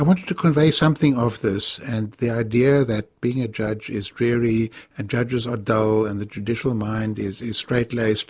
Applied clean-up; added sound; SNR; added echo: none; none; none; none.